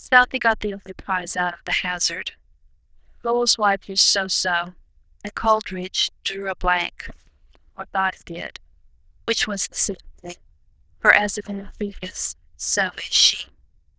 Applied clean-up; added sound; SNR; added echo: neural diffusion model UNIVERSE++.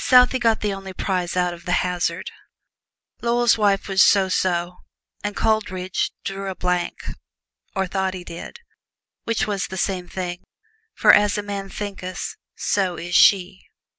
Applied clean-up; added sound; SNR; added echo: none; none; none; none.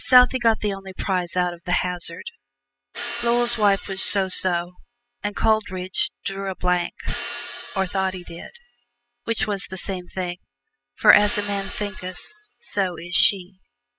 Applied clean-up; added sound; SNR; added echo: classical method spectral subtraction.